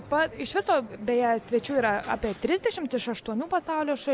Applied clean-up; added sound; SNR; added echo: none; none; none; none.